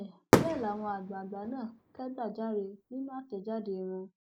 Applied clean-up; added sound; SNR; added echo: none; Fireworks; -3 dB; none.